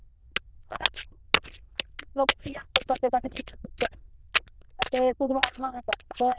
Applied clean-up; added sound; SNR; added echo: neural diffusion model UNIVERSE++.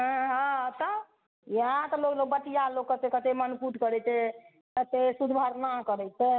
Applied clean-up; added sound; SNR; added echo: none; none; none; none.